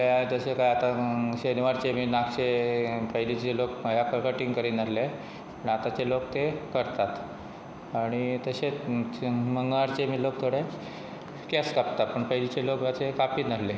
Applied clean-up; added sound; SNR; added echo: none; none; none; none.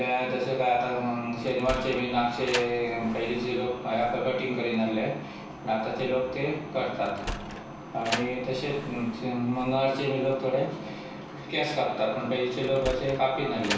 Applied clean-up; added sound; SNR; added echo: none; Sliding door; 13 dB; reverberation time 0.3 s.